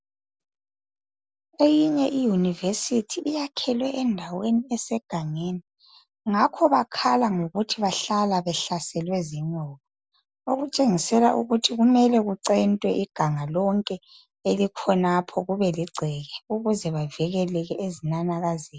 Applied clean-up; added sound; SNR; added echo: none; none; none; none.